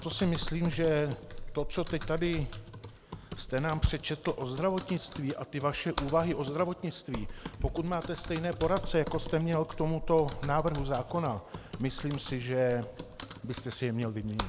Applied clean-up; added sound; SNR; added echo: none; Typing; 7 dB; none.